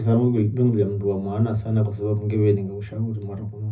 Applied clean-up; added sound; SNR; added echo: none; none; none; reverberation time 0.4 s.